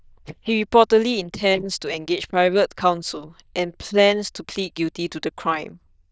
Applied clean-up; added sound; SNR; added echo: neural diffusion model UNIVERSE++.